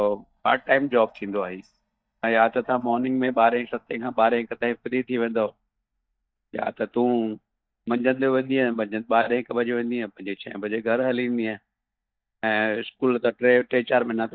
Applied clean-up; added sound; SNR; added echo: neural mask model DeepFilterNet 3.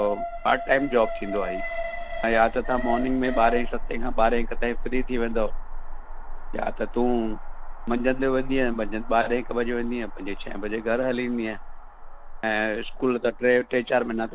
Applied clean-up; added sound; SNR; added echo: none; Alarm; 4 dB; none.